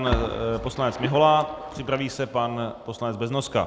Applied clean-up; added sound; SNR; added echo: none; Splash, splatter; 10 dB; none.